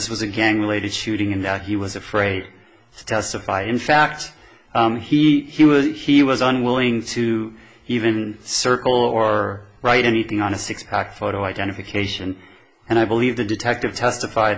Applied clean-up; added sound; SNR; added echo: none; none; none; none.